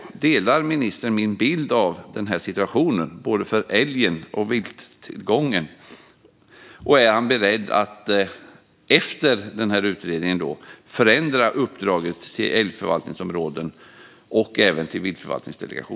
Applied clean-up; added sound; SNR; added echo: none; none; none; none.